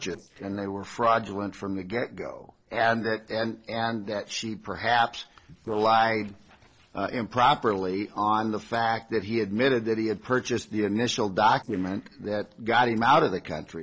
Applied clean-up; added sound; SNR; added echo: neural separator model SepFormer DNS4.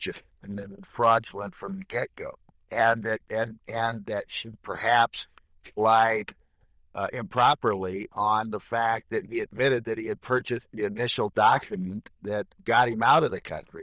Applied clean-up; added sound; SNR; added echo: neural diffusion model UNIVERSE++.